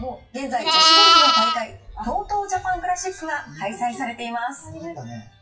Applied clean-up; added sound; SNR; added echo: classical method WPE with log-MMSE.